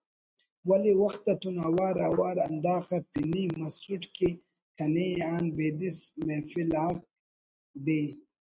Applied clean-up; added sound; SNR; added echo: neural mask model RNNoise.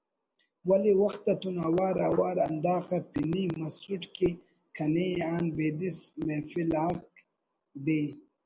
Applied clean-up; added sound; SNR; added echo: none; Knock / Wood; 19 dB; none.